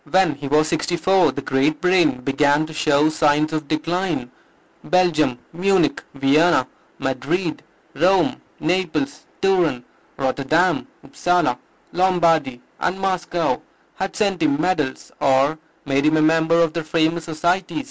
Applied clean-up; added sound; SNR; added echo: none; none; none; none.